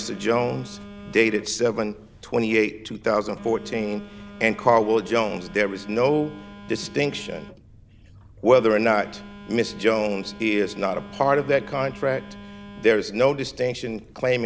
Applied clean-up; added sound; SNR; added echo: none; Telephone; 18 dB; none.